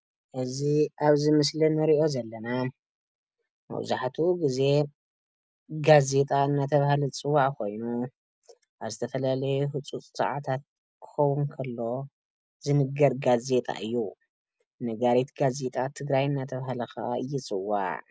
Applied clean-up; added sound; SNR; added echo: none; none; none; none.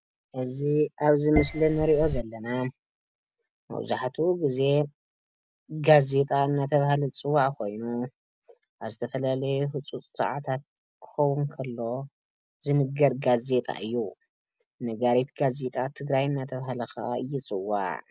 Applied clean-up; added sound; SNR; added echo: none; Dishes, pots, and pans; 3 dB; none.